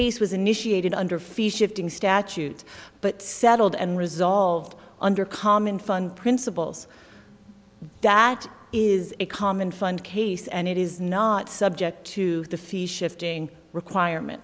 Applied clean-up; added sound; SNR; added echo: none; none; none; none.